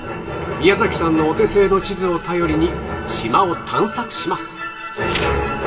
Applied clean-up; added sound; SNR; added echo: none; Insect; 18 dB; reverberation time 2.9 s.